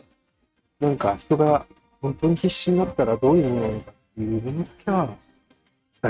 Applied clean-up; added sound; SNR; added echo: neural mask model RNNoise.